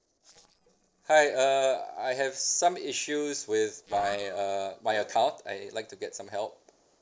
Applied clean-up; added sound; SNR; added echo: neural separator model SepFormer DNS4.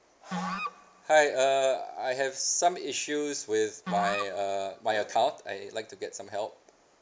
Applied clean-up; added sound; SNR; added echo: none; Musical instrument; 11 dB; none.